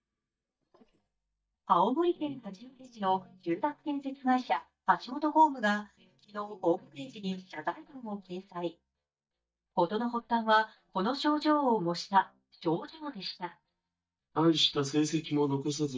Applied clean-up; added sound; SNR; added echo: neural mask model DeepFilterNet 3.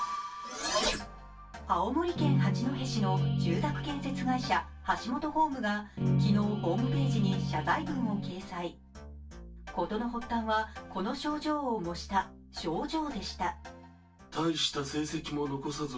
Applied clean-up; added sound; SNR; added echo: none; Guitar; -3 dB; reverberation time 0.2 s.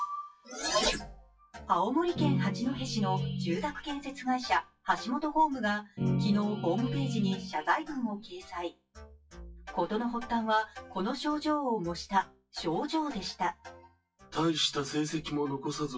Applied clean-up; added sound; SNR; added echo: classical method WPE with log-MMSE.